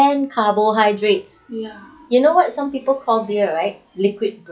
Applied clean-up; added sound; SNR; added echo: classical method log-MMSE.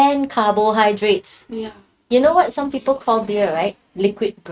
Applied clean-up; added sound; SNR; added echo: neural mask model RNNoise.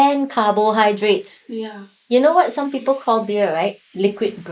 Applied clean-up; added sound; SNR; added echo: neural mask model Resemble Enhance denoiser.